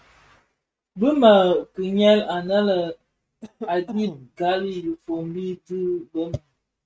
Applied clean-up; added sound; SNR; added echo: neural mask model RNNoise.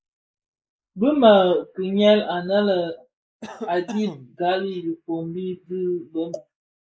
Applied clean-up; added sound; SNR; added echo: neural mask model Resemble Enhance denoiser.